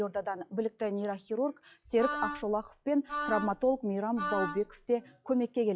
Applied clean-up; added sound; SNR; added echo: classical method log-MMSE.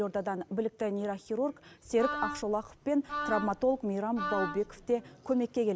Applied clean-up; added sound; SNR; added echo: none; Wind instrument, woodwind instrument; 6 dB; none.